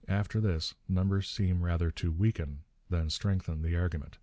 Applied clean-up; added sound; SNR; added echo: none; none; none; none.